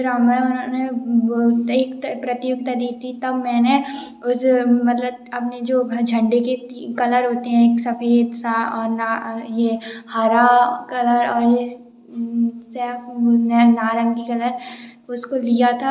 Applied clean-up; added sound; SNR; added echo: none; none; none; none.